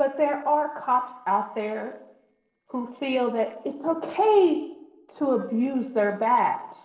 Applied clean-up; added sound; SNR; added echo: neural separator model SepFormer DNS4.